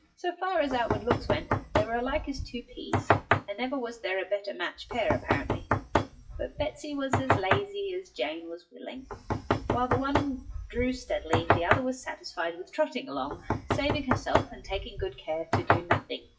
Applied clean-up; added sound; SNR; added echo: classical method WPE with log-MMSE.